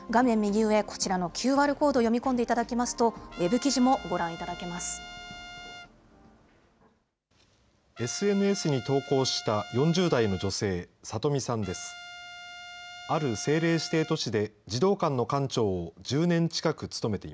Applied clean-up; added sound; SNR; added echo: none; Trumpet; 16 dB; none.